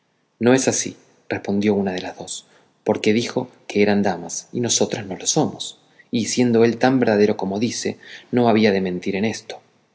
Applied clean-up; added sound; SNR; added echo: none; none; none; none.